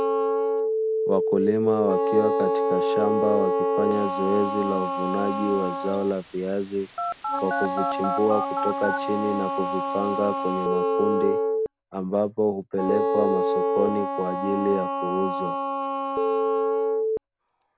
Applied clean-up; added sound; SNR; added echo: none; Telephone + Wind instrument, woodwind instrument; -2 dB; none.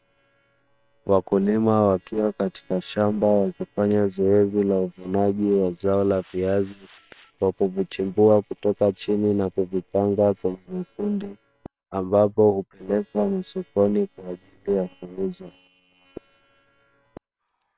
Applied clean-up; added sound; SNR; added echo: neural separator model SepFormer WHAM!.